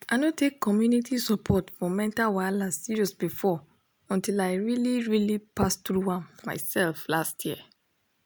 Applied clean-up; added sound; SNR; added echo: none; none; none; none.